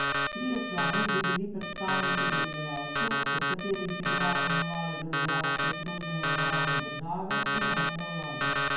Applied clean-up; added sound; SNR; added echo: none; Alarm; -5 dB; reverberation time 0.9 s.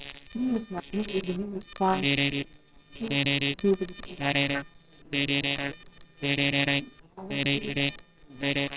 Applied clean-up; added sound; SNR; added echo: neural separator model SepFormer WHAMR!.